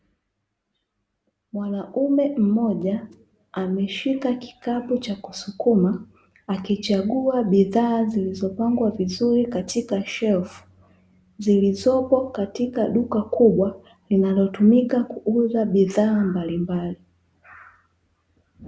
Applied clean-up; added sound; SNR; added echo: none; none; none; none.